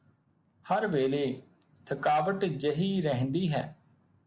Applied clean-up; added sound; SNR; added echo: none; none; none; none.